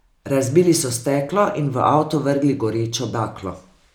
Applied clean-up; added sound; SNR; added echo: none; none; none; none.